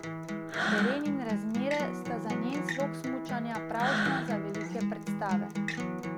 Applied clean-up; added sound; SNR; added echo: none; Breathing + Acoustic guitar; -3 dB; none.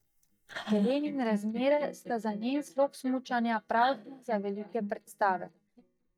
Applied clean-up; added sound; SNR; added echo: neural mask model DeepFilterNet 3.